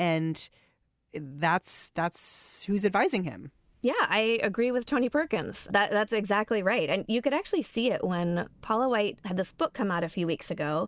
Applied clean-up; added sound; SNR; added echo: none; none; none; none.